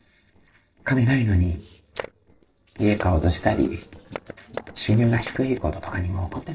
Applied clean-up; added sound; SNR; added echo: neural separator model SepFormer DNS4.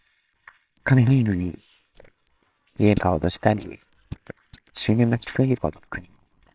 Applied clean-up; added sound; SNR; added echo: neural separator model SepFormer WHAMR!.